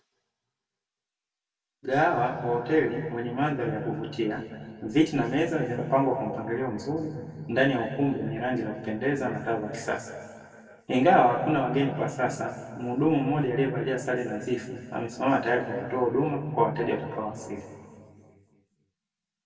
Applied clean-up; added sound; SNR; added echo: none; none; none; reverberation time 2.0 s.